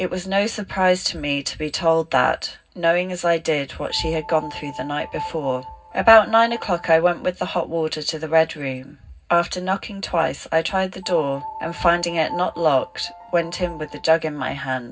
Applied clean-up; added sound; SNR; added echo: none; Piano; 14 dB; reverberation time 0.4 s.